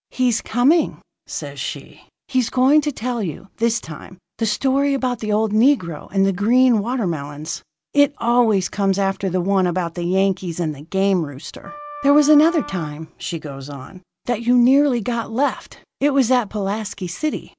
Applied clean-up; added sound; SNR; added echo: none; Wind instrument, woodwind instrument; 15 dB; none.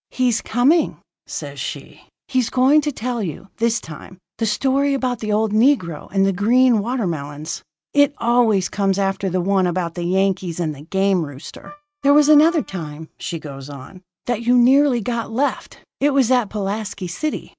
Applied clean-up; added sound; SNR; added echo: neural mask model RNNoise.